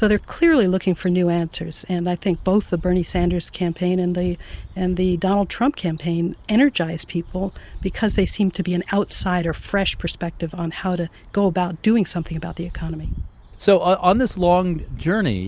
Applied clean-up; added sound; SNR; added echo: none; Bird; 14 dB; none.